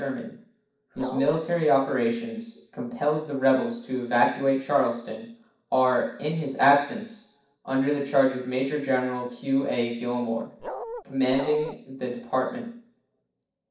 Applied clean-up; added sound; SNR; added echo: neural separator model SepFormer DNS4.